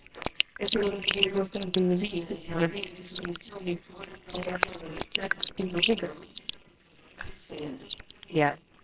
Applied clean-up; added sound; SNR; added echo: neural separator model SepFormer WHAMR!.